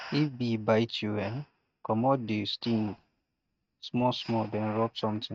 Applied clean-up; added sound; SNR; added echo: neural mask model RNNoise.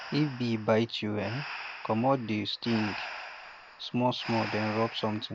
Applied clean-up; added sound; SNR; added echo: none; Breathing; 11 dB; none.